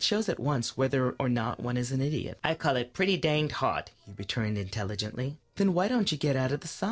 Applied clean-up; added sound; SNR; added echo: neural separator model SepFormer DNS4.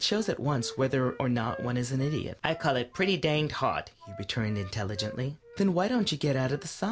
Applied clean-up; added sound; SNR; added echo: none; Wind instrument, woodwind instrument; 19 dB; none.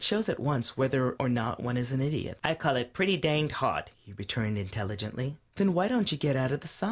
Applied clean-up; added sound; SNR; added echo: none; none; none; none.